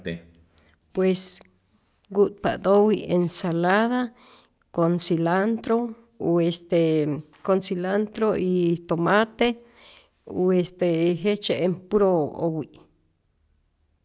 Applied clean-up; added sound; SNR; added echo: none; none; none; none.